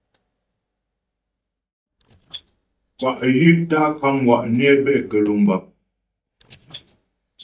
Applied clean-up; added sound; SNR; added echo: neural mask model DeepFilterNet 3.